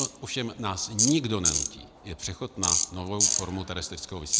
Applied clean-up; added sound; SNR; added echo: none; Tools; -2 dB; none.